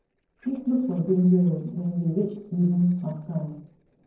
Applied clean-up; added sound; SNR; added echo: neural separator model SepFormer DNS4.